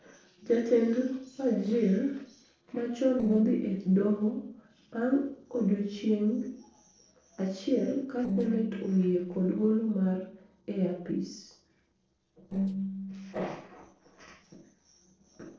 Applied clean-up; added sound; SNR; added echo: neural separator model SepFormer DNS4.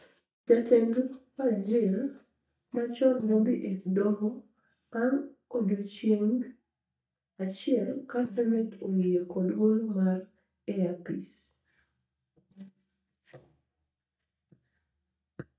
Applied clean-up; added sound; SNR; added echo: neural mask model DeepFilterNet 3.